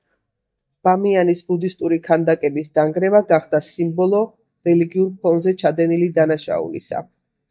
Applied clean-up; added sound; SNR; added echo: neural mask model DeepFilterNet 3.